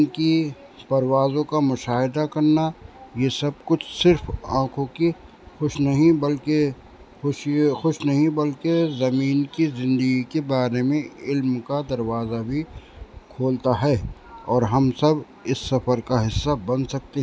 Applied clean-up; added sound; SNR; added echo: none; none; none; none.